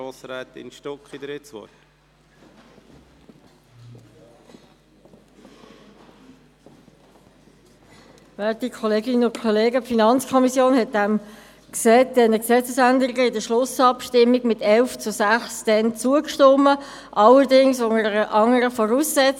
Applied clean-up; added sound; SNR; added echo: none; none; none; none.